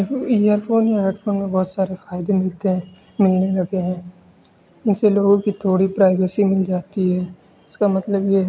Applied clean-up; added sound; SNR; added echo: none; none; none; none.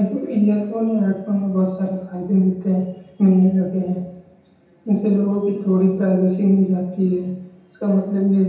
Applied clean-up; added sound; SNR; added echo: none; none; none; reverberation time 0.9 s.